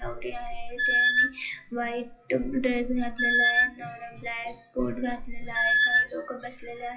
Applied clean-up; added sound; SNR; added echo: classical method WPE with log-MMSE.